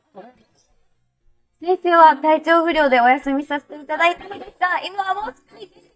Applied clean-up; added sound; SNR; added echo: neural mask model DeepFilterNet 3.